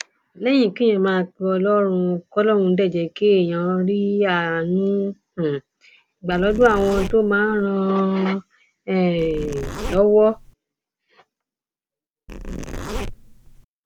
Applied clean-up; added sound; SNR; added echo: none; Zipper (clothing); 10 dB; none.